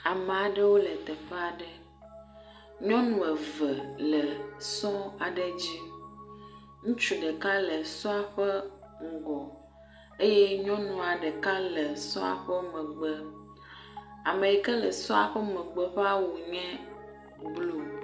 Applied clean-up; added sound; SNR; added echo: none; Piano; 16 dB; none.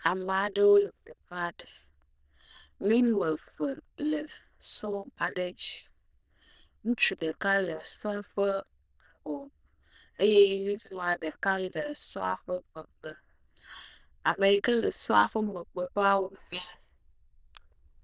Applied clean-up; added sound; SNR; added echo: neural diffusion model UNIVERSE++.